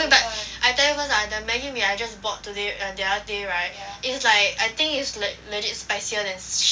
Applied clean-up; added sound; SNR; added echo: none; none; none; none.